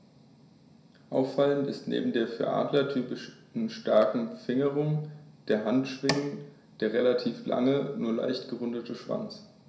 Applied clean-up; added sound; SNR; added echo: none; none; none; reverberation time 0.5 s.